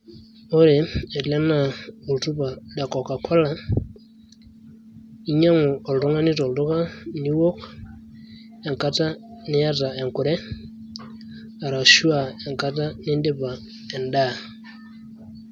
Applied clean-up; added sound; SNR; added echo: none; none; none; none.